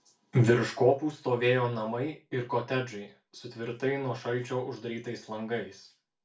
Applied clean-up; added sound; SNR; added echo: none; none; none; reverberation time 0.2 s.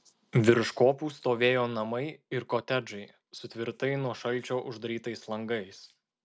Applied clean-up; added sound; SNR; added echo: none; none; none; none.